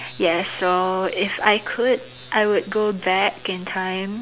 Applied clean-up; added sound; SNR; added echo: none; none; none; none.